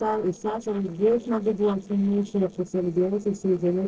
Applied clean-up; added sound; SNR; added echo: neural separator model SepFormer DNS4.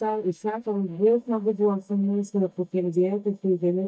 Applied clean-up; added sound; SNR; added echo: neural mask model DeepFilterNet 3.